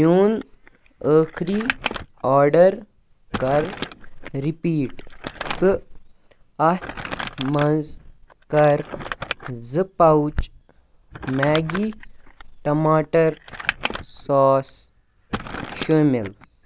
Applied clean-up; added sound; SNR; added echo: none; Crumpling, crinkling; 12 dB; none.